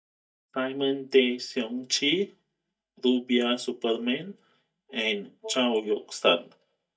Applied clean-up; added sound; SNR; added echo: neural mask model DeepFilterNet 3.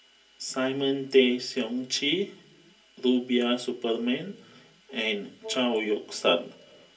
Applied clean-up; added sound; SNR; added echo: none; Wind instrument, woodwind instrument; 16 dB; reverberation time 0.3 s.